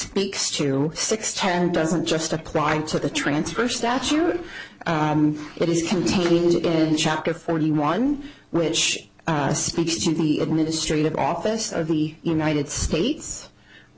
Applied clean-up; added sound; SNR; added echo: none; none; none; none.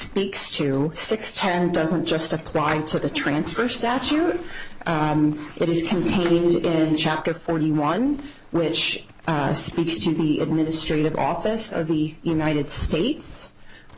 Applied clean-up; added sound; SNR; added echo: none; Livestock, farm animals, working animals; 19 dB; none.